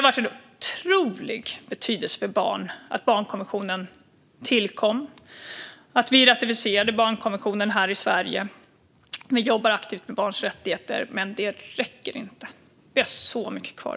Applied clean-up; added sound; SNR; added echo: none; none; none; none.